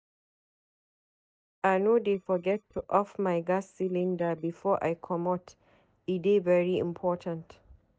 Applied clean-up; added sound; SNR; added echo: neural mask model DeepFilterNet 3.